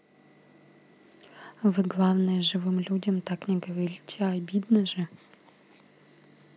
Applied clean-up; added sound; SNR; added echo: none; none; none; none.